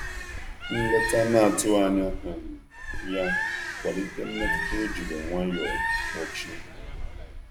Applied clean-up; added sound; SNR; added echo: none; Bird; 4 dB; none.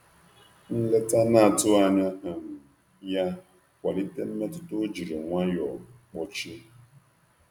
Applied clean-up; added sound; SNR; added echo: none; none; none; none.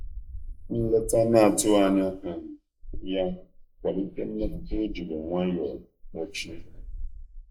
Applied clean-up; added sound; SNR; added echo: neural mask model Resemble Enhance denoiser.